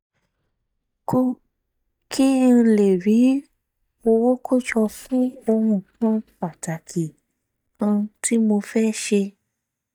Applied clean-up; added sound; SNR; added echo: neural mask model DeepFilterNet 3.